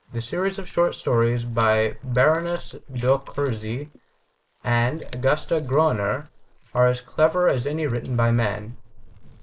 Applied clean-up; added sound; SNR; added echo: neural mask model Resemble Enhance denoiser.